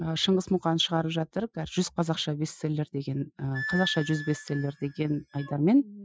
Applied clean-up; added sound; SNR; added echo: classical method Wiener filter.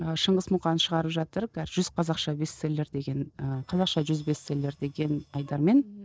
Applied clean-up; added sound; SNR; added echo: neural separator model SepFormer DNS4.